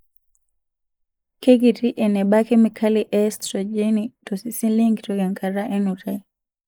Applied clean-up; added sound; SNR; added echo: neural mask model Resemble Enhance denoiser.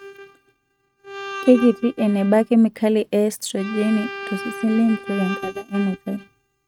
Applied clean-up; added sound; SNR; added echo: neural mask model RNNoise.